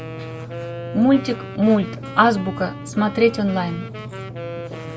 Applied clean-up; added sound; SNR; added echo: none; Wind instrument, woodwind instrument; 13 dB; none.